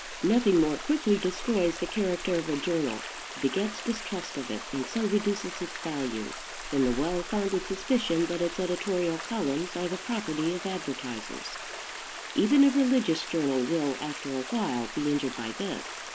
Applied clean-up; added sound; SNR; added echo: none; Stream; 10 dB; none.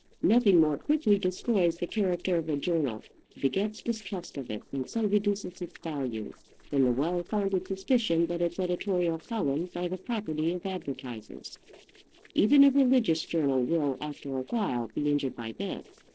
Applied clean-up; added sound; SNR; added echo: neural separator model SepFormer DNS4.